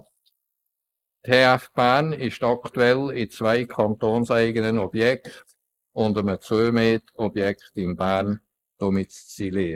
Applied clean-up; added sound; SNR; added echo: neural mask model Resemble Enhance denoiser.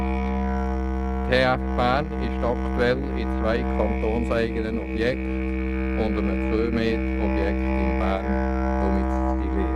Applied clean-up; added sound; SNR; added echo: neural mask model RNNoise.